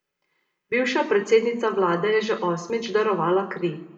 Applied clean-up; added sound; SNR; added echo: none; none; none; reverberation time 0.9 s.